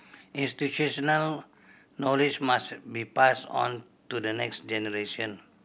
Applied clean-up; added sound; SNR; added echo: none; none; none; none.